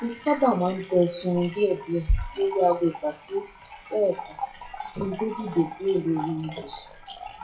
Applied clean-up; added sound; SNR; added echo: classical method WPE with log-MMSE.